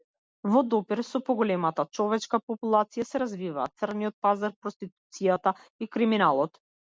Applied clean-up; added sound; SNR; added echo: none; none; none; none.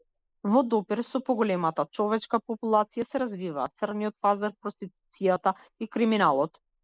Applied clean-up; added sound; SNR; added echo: neural mask model Resemble Enhance denoiser.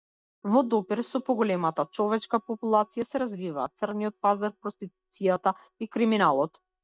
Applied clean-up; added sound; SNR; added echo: neural mask model DeepFilterNet 3.